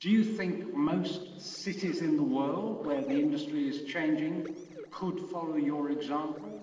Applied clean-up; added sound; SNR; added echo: neural separator model SepFormer DNS4.